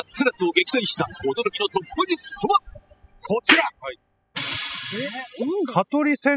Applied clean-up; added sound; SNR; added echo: classical method spectral subtraction.